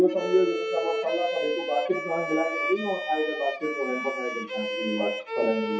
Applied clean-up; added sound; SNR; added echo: classical method WPE with log-MMSE.